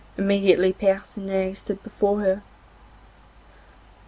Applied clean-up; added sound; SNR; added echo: none; none; none; none.